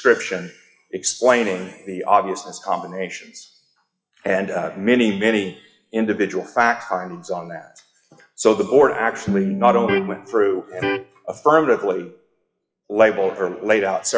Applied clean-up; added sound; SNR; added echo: classical method WPE with log-MMSE.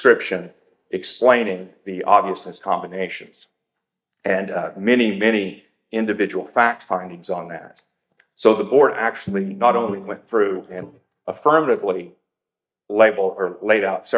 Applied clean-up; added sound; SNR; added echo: neural mask model DeepFilterNet 3.